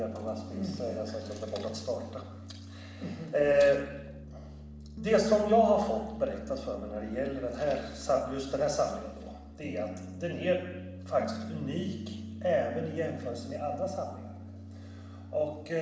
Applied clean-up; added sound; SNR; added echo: none; Piano; 11 dB; reverberation time 0.9 s.